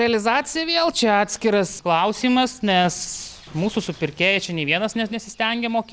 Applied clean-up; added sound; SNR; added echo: none; none; none; none.